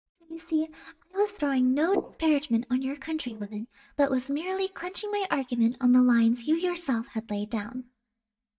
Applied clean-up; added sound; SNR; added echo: neural mask model DeepFilterNet 3.